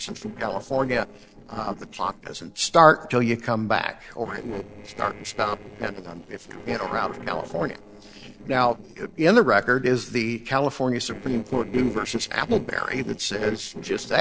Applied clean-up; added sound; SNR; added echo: neural separator model SepFormer DNS4.